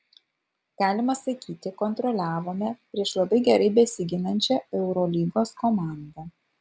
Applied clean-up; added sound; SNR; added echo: none; none; none; none.